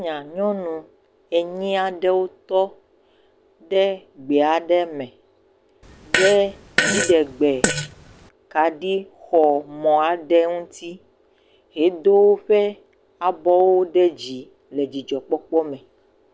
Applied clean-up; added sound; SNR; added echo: none; Fart; 3 dB; none.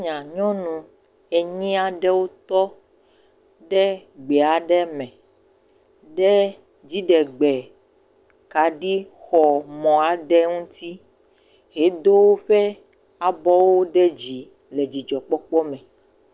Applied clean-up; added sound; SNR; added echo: none; none; none; none.